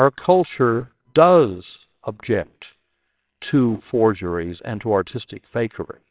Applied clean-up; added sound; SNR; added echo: neural separator model SepFormer WHAMR!.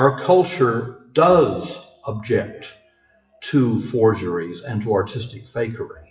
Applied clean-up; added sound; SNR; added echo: classical method WPE with log-MMSE.